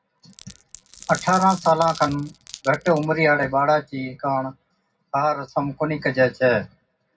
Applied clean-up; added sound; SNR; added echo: none; Glass; 18 dB; reverberation time 0.4 s.